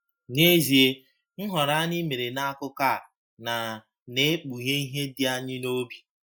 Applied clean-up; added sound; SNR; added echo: classical method Wiener filter.